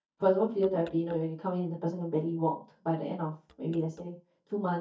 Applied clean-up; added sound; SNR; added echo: neural mask model DeepFilterNet 3.